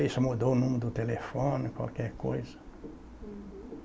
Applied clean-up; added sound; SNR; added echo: none; none; none; none.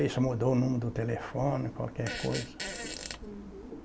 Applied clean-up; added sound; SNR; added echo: none; Fart; 10 dB; none.